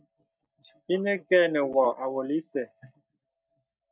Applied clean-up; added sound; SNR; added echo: neural mask model DeepFilterNet 3.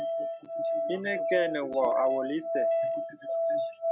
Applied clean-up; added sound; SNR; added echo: none; Musical instrument; -3 dB; none.